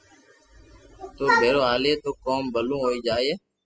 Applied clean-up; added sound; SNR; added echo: classical method spectral subtraction.